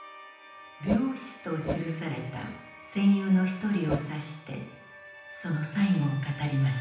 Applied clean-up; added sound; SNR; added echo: none; Whoosh, swoosh, swish; 6 dB; reverberation time 0.9 s.